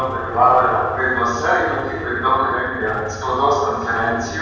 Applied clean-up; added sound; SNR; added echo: none; Idling / Engine starting / Motorcycle / Accelerating, revving, vroom; 15 dB; reverberation time 1.2 s.